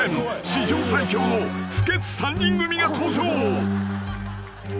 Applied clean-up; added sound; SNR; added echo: none; Bass drum; 19 dB; none.